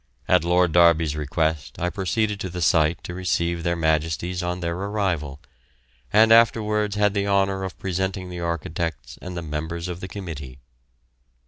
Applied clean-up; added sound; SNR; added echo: none; none; none; none.